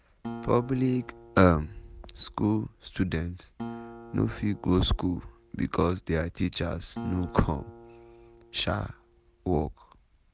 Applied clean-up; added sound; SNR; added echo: none; Acoustic guitar; 17 dB; none.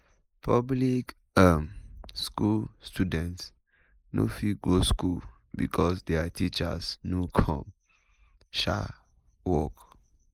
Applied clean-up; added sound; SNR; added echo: neural mask model Resemble Enhance denoiser.